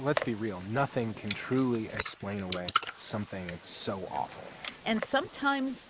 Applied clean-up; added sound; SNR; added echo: neural mask model Resemble Enhance denoiser.